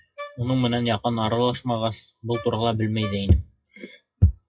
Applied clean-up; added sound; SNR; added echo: classical method WPE with log-MMSE.